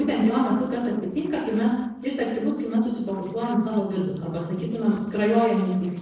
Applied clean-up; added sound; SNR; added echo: neural separator model SepFormer DNS4.